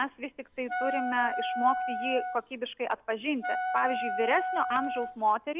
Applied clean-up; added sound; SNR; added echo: none; Wind instrument, woodwind instrument; 2 dB; none.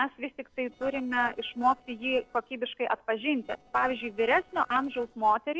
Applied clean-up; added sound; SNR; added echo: neural separator model SepFormer DNS4.